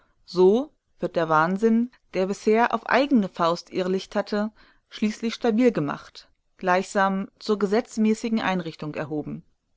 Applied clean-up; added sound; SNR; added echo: none; none; none; none.